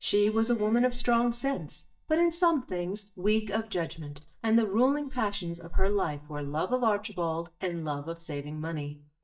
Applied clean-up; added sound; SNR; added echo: neural mask model DeepFilterNet 3.